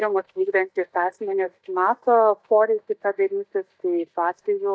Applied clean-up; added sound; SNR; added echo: neural mask model DeepFilterNet 3.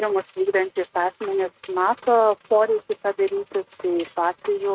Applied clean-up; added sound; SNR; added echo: neural mask model RNNoise.